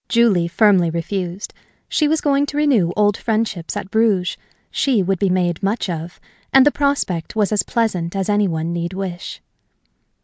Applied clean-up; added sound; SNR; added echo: none; none; none; none.